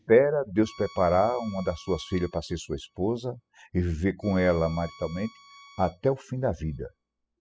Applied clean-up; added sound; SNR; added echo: classical method spectral subtraction.